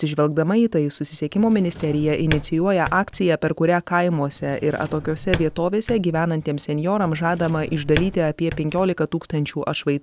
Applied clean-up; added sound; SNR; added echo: none; Drawer open or close; 13 dB; none.